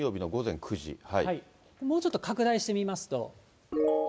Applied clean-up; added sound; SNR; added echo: none; none; none; none.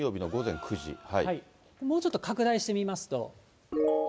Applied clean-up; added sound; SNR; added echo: none; Gasp; 20 dB; none.